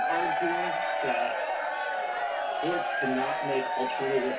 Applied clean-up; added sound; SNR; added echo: none; Crowd / Cheering; -4 dB; reverberation time 0.2 s.